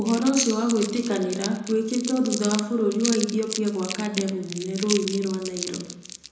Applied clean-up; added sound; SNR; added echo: none; Crumpling, crinkling; 10 dB; reverberation time 0.9 s.